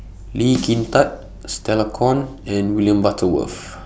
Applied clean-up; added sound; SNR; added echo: none; Snare drum; 16 dB; none.